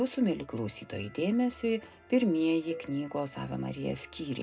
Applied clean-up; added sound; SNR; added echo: none; Cowbell; 18 dB; reverberation time 0.2 s.